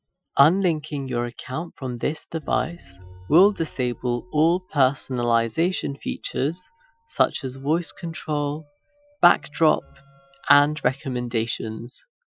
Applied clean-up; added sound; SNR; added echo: classical method Wiener filter.